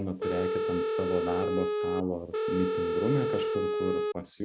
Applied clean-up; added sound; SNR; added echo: none; Telephone; -3 dB; none.